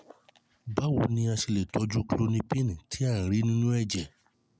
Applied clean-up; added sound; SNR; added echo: none; none; none; none.